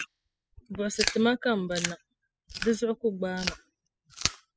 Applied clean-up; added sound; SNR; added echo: classical method spectral subtraction.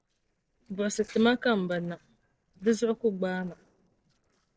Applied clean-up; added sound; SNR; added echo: neural separator model SepFormer DNS4.